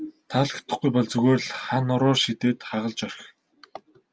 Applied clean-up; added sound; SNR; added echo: none; none; none; none.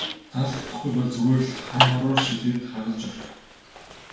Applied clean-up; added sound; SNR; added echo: none; Zipper (clothing); 4 dB; reverberation time 0.6 s.